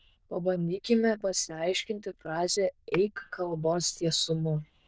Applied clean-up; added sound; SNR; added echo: neural diffusion model UNIVERSE++.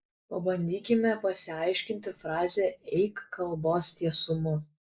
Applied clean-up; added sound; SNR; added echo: neural mask model Resemble Enhance denoiser.